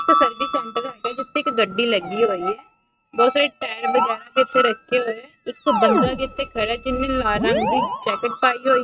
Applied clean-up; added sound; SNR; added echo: neural mask model RNNoise.